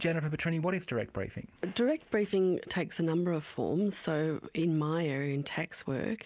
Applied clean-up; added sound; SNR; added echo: none; none; none; none.